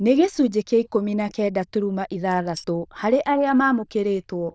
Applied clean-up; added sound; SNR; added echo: neural diffusion model UNIVERSE++.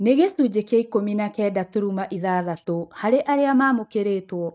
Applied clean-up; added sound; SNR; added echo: neural mask model RNNoise.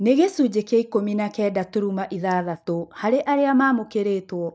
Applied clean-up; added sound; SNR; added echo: neural mask model DeepFilterNet 3.